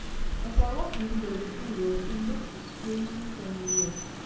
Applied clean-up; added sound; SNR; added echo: none; Rain; -3 dB; reverberation time 0.6 s.